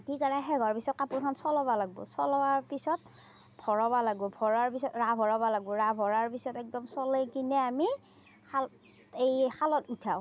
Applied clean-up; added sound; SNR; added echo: none; none; none; none.